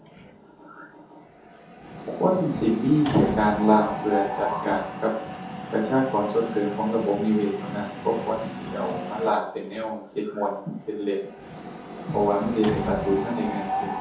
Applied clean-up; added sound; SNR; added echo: none; Mechanisms; 8 dB; reverberation time 0.6 s.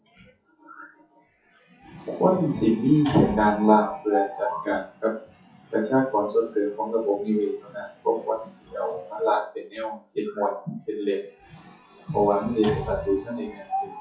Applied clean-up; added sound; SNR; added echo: classical method WPE with log-MMSE.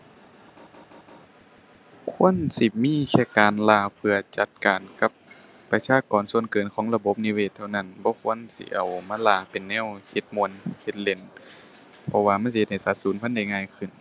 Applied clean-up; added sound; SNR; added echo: none; none; none; none.